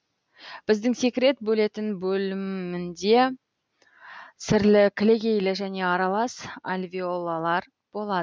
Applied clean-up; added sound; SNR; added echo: none; none; none; none.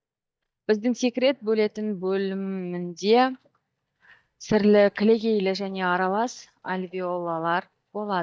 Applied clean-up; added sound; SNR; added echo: neural mask model DeepFilterNet 3.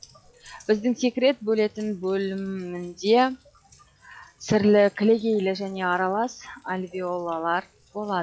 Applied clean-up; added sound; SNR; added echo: classical method log-MMSE.